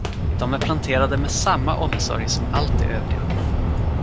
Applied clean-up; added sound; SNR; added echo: none; Walk, footsteps; -4 dB; none.